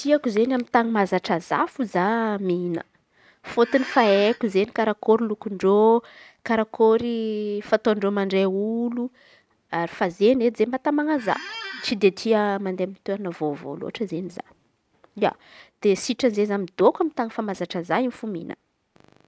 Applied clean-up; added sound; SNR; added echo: none; Squeak; 13 dB; none.